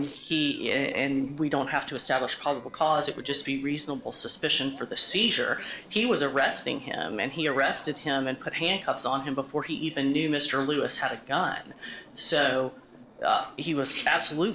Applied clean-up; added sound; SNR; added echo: neural separator model SepFormer DNS4.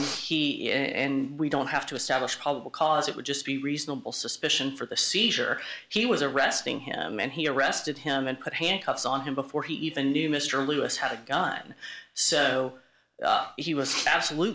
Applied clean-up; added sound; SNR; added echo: none; none; none; none.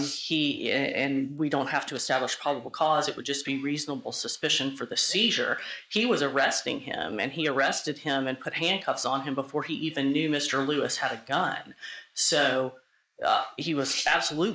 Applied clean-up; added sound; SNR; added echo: neural mask model Resemble Enhance denoiser.